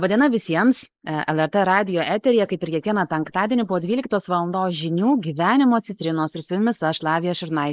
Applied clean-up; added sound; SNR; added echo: neural mask model Resemble Enhance denoiser.